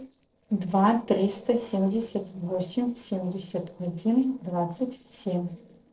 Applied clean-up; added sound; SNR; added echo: neural separator model SepFormer DNS4.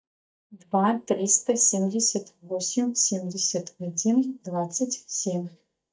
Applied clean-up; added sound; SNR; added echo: neural mask model DeepFilterNet 3.